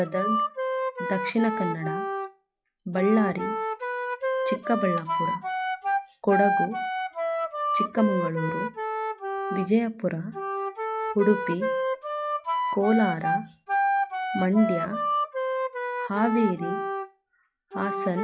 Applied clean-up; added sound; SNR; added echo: classical method log-MMSE.